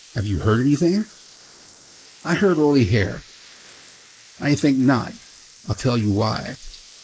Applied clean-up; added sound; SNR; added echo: neural mask model Resemble Enhance denoiser.